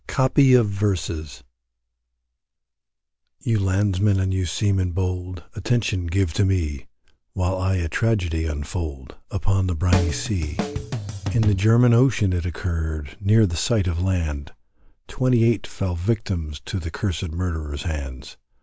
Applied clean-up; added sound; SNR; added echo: none; Drum kit; 4 dB; none.